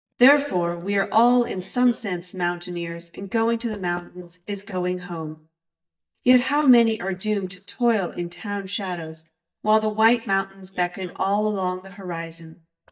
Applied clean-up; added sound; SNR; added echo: neural mask model DeepFilterNet 3.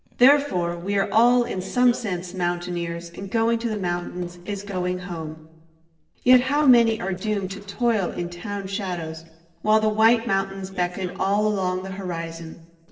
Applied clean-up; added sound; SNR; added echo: neural separator model SepFormer DNS4.